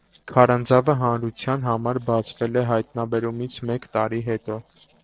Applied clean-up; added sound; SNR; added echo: neural separator model SepFormer DNS4.